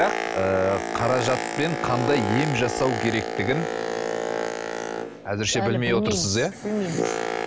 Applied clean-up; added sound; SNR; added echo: none; Boat, Water vehicle; 3 dB; none.